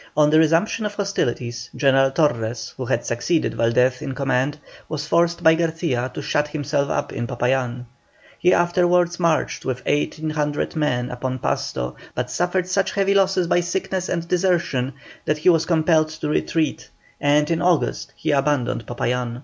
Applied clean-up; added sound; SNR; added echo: none; none; none; none.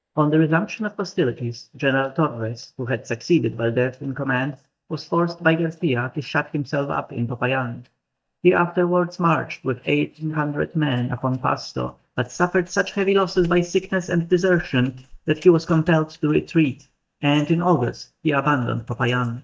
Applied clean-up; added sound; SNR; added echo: neural mask model DeepFilterNet 3.